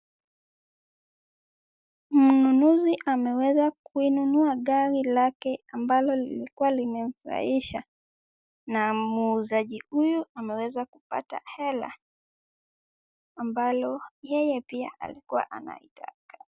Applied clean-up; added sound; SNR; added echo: none; none; none; none.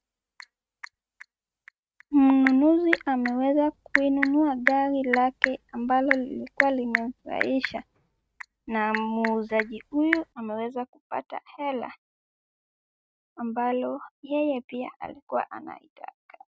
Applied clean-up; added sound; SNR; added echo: neural mask model RNNoise.